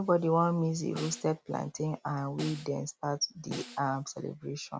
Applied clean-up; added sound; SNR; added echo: none; Snare drum; 15 dB; none.